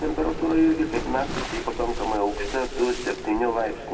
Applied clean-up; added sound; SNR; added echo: none; Waves, surf; 9 dB; reverberation time 1.6 s.